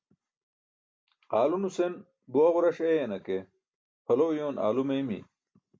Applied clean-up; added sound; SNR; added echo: none; none; none; none.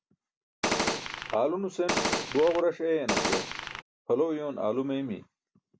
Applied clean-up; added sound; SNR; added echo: none; Gunshot, gunfire; -1 dB; none.